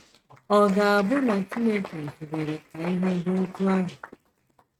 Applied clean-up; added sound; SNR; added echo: neural mask model RNNoise.